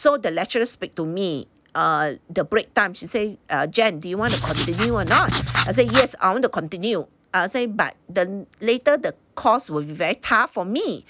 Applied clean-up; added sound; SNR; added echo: none; Writing; 0 dB; none.